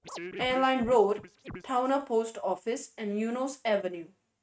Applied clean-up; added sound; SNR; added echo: neural mask model RNNoise.